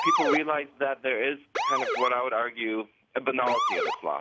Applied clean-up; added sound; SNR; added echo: none; Motor vehicle (road) / Siren; 2 dB; none.